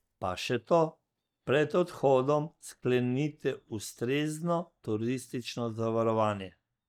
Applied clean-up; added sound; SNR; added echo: neural mask model DeepFilterNet 3.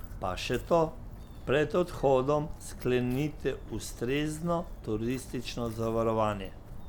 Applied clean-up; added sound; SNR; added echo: none; Walk, footsteps; 12 dB; none.